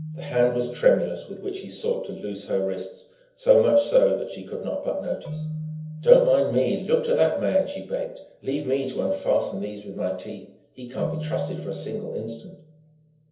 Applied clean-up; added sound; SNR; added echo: none; Keyboard (musical); 15 dB; reverberation time 0.7 s.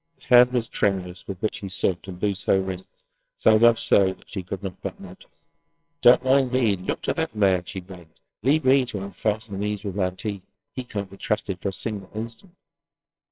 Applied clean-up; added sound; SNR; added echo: neural separator model SepFormer WHAMR!.